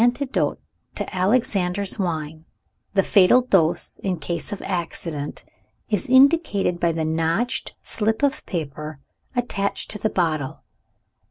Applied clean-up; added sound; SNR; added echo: none; none; none; none.